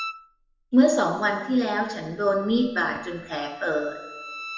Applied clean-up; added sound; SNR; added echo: none; Bowed string instrument; 17 dB; reverberation time 1.0 s.